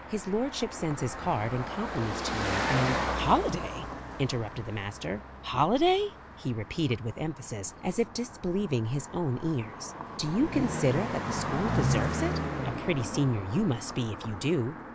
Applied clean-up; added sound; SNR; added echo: none; Car passing by; 5 dB; none.